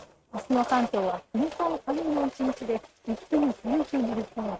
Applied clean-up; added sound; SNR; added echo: neural mask model RNNoise.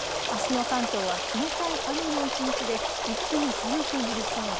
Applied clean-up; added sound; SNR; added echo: none; Stream; -2 dB; none.